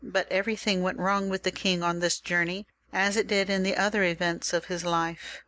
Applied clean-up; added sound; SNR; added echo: none; none; none; none.